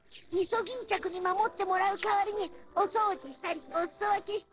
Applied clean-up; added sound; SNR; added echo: neural separator model SepFormer DNS4.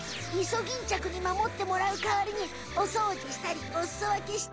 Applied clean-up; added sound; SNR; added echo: none; Alarm; 13 dB; none.